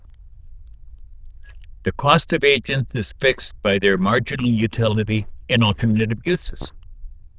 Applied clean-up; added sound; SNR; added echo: neural diffusion model UNIVERSE++.